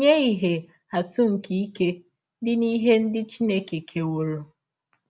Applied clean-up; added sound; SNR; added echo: none; none; none; none.